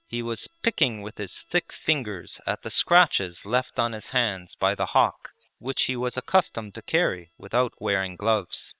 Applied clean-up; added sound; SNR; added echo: neural separator model SepFormer WHAM!.